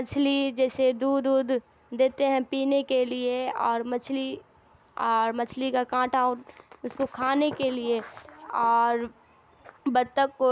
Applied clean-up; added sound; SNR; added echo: none; none; none; none.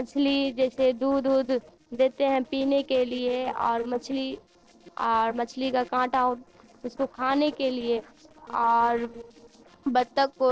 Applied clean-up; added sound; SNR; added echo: neural separator model SepFormer DNS4.